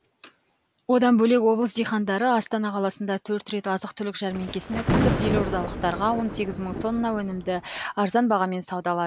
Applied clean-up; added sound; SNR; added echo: none; Thunder; 3 dB; none.